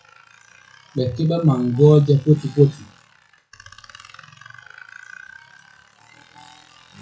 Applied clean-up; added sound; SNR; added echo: classical method WPE with log-MMSE.